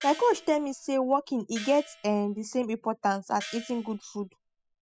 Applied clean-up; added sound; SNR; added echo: classical method spectral subtraction.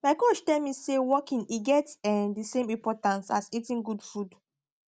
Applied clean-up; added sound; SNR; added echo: none; none; none; none.